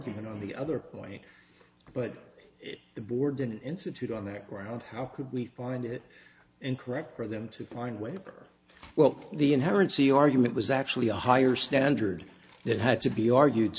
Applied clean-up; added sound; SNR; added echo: none; none; none; none.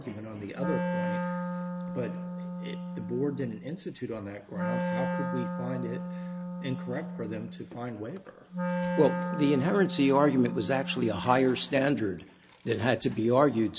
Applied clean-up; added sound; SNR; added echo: none; Wind instrument, woodwind instrument; 4 dB; none.